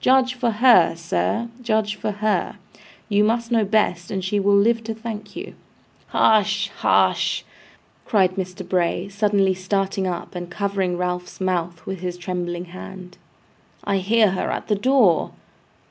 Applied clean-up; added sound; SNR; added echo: none; none; none; none.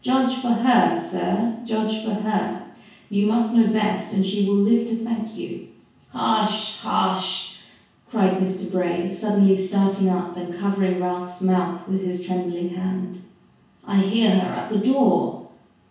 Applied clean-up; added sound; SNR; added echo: none; none; none; reverberation time 0.6 s.